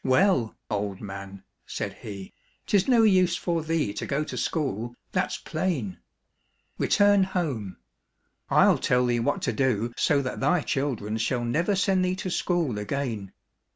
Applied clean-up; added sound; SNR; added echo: none; none; none; none.